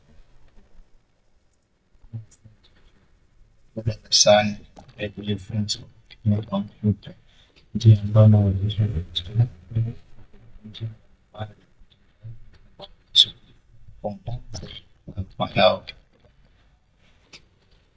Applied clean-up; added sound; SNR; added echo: neural mask model DeepFilterNet 3.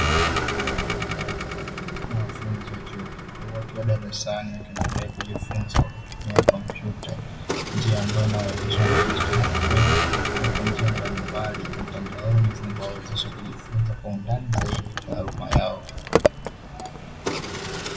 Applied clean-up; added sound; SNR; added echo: none; Vehicle; -1 dB; reverberation time 1.4 s.